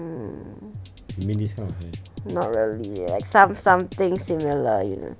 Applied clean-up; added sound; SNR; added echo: none; Drum kit; 14 dB; none.